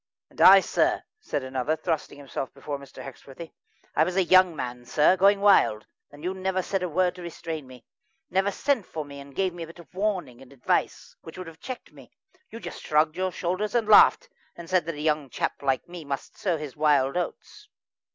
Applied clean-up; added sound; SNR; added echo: none; none; none; none.